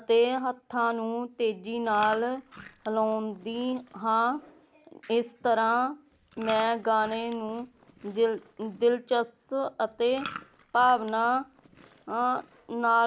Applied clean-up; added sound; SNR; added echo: none; Chewing, mastication; 18 dB; none.